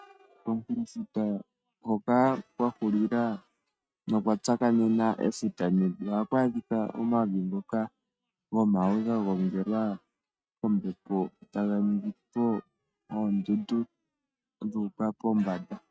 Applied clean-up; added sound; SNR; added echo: neural mask model RNNoise.